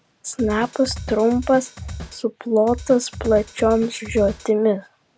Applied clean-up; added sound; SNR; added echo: none; Drum kit; 13 dB; none.